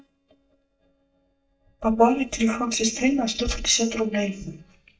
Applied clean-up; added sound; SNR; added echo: neural mask model DeepFilterNet 3.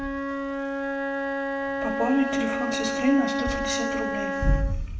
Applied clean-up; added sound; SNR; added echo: none; Wind instrument, woodwind instrument; 2 dB; reverberation time 0.7 s.